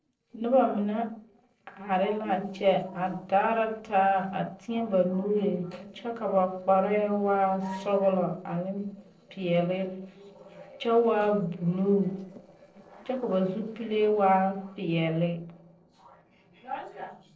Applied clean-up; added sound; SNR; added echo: neural separator model SepFormer DNS4.